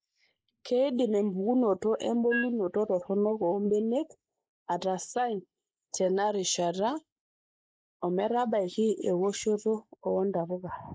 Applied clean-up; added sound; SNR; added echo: neural mask model Resemble Enhance denoiser.